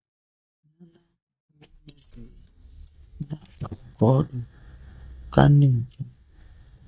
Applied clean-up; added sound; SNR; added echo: neural mask model DeepFilterNet 3.